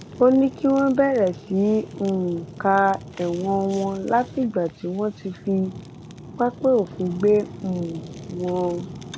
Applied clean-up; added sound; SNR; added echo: none; Fire; 16 dB; none.